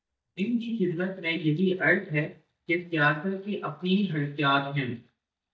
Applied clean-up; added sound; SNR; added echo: neural mask model DeepFilterNet 3.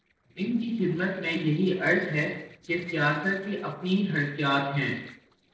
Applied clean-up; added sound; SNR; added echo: neural separator model SepFormer DNS4.